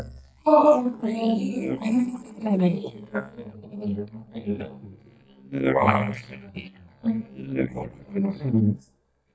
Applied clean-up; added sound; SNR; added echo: neural mask model DeepFilterNet 3.